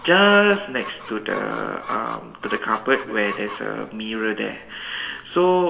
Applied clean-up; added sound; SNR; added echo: none; Chicken, rooster; 17 dB; reverberation time 2.7 s.